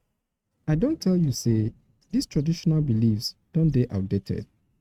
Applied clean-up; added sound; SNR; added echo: neural mask model RNNoise.